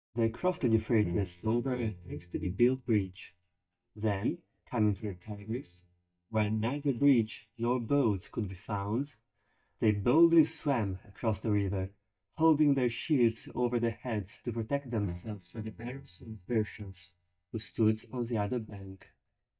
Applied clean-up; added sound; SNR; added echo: neural mask model DeepFilterNet 3.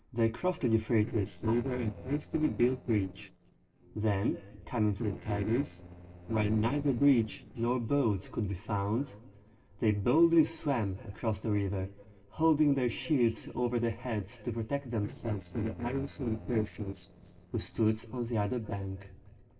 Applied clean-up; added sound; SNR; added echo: neural separator model SepFormer DNS4.